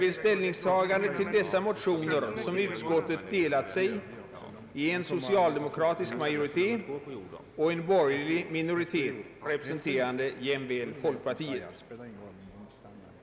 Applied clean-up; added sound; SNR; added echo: none; none; none; none.